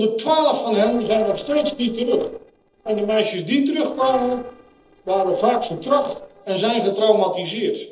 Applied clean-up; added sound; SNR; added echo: neural separator model SepFormer DNS4.